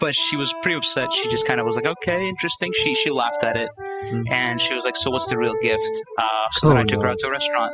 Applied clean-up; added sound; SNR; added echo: classical method spectral subtraction.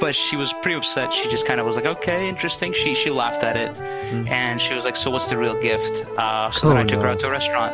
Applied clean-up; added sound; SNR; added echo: none; Accordion; 5 dB; none.